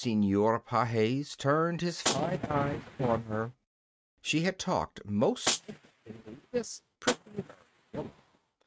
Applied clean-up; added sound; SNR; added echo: neural mask model RNNoise.